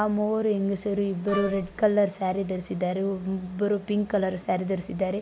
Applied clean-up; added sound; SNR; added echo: none; Wind instrument, woodwind instrument; 10 dB; none.